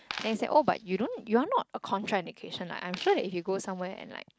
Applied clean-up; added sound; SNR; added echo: neural mask model RNNoise.